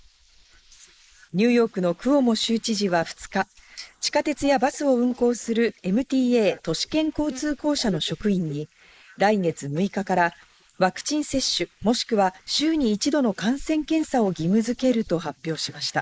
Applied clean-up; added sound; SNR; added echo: neural mask model Resemble Enhance denoiser.